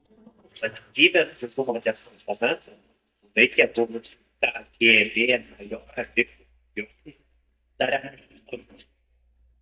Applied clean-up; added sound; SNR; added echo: neural mask model DeepFilterNet 3.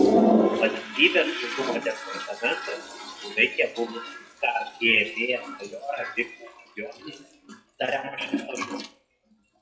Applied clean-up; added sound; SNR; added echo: classical method WPE with log-MMSE.